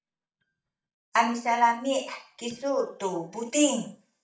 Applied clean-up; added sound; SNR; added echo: neural mask model DeepFilterNet 3.